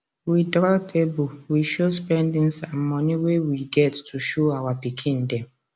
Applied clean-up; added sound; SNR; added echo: none; none; none; none.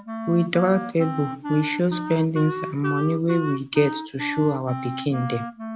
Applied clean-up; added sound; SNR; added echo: none; Wind instrument, woodwind instrument; 8 dB; none.